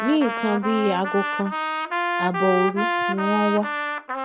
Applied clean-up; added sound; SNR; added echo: none; Trumpet; 2 dB; none.